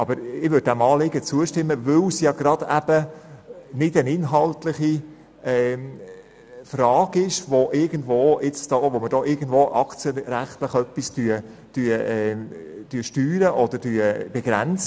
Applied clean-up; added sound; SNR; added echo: none; none; none; none.